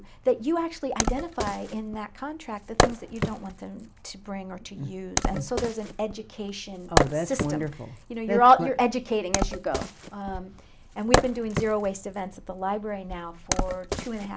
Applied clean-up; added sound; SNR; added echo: none; Wood; 3 dB; none.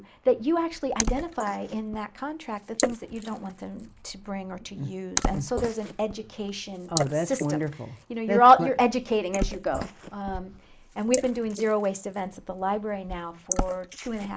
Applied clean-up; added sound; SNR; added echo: neural mask model Resemble Enhance denoiser.